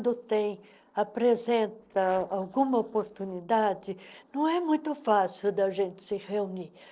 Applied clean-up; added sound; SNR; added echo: neural separator model SepFormer DNS4.